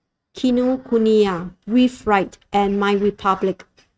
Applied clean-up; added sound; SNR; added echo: neural mask model RNNoise.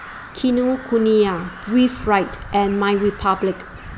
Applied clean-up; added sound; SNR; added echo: none; Crow; 16 dB; none.